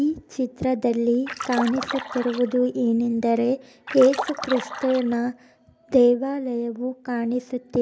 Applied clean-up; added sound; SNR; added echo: none; Splash, splatter; 9 dB; none.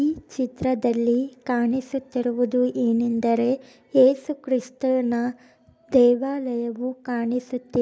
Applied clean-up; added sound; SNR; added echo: none; none; none; none.